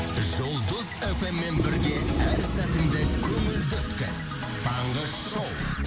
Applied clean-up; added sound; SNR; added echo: none; Wind instrument, woodwind instrument; -1 dB; none.